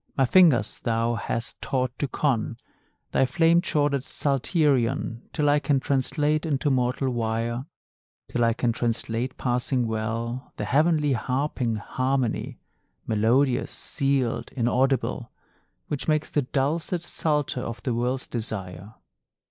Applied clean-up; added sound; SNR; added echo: neural mask model Resemble Enhance denoiser.